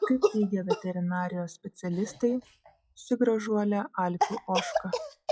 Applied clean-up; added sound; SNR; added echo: classical method log-MMSE.